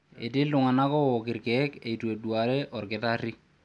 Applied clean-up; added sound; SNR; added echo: none; none; none; none.